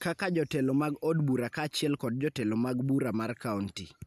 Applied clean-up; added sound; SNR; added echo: none; none; none; none.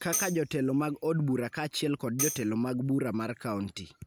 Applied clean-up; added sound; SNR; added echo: none; Tambourine; 8 dB; none.